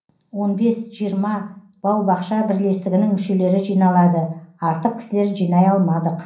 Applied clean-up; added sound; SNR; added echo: none; none; none; reverberation time 0.6 s.